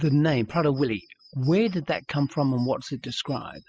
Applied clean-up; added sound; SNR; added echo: classical method spectral subtraction.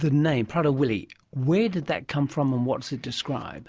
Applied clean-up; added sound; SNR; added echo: none; none; none; none.